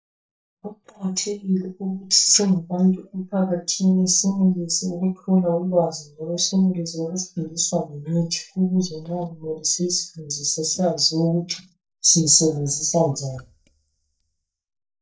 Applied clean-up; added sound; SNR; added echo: neural mask model DeepFilterNet 3.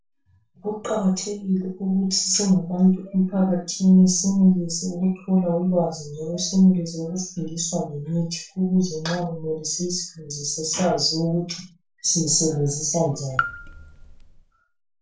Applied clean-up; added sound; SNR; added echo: none; Raindrop / Drip; 9 dB; reverberation time 0.3 s.